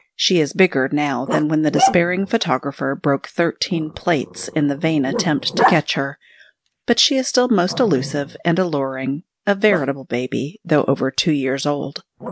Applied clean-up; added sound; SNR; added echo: none; Growling; 9 dB; none.